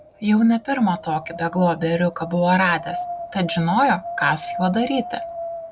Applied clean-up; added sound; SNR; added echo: none; Wind; 12 dB; none.